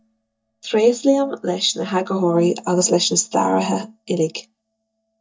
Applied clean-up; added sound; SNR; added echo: neural mask model DeepFilterNet 3.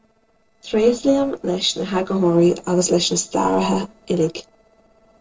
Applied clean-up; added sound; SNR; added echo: neural separator model SepFormer DNS4.